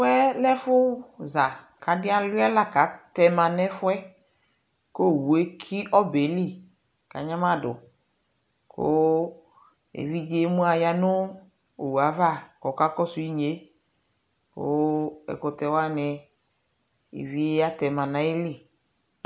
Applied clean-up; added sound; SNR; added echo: none; none; none; none.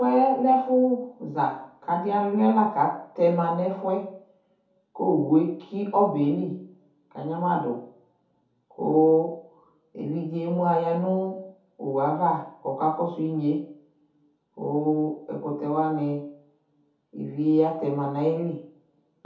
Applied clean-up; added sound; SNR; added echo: none; none; none; reverberation time 0.5 s.